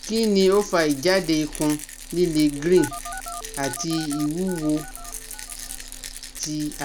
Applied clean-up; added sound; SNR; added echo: none; Rattle + Telephone; 12 dB; none.